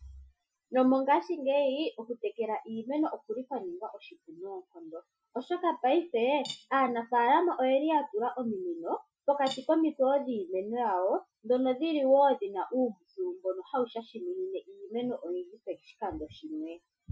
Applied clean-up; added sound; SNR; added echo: classical method Wiener filter.